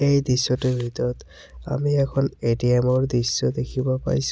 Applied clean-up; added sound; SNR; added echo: none; none; none; none.